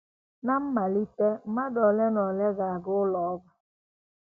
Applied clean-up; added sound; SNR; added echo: none; none; none; none.